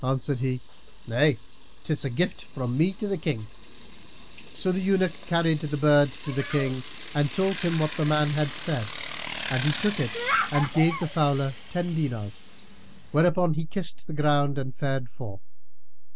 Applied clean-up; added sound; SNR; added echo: none; Bicycle; 5 dB; none.